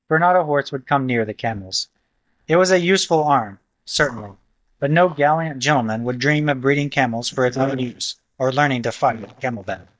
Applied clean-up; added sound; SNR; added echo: neural mask model DeepFilterNet 3.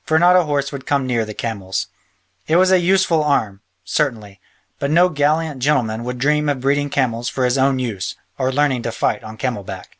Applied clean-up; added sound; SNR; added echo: none; none; none; none.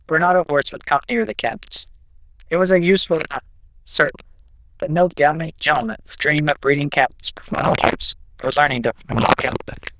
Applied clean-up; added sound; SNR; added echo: neural diffusion model UNIVERSE++.